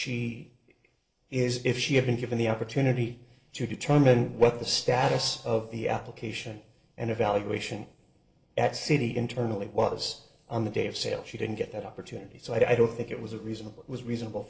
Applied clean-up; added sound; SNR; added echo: neural separator model SepFormer DNS4.